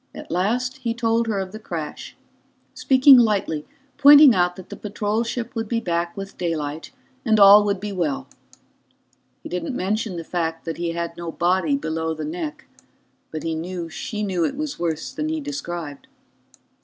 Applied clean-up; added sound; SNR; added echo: none; none; none; none.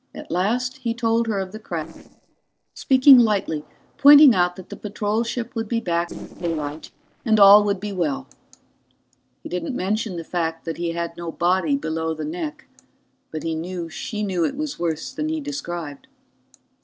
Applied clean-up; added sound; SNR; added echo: neural separator model SepFormer DNS4.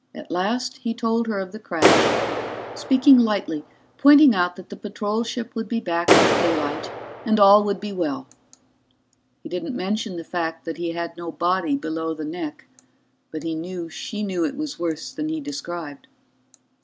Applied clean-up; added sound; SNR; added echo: none; Clapping; 2 dB; none.